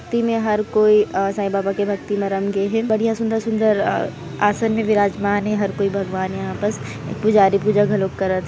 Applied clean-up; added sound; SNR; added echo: none; none; none; none.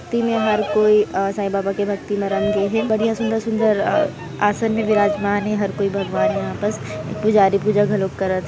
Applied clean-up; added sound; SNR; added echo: none; Bird vocalization, bird call, bird song; 9 dB; none.